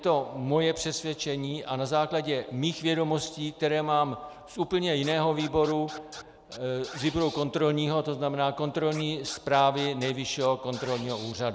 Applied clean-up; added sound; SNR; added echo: none; Scratching (performance technique); 17 dB; none.